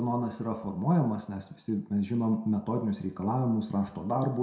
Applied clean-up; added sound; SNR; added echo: none; none; none; reverberation time 0.6 s.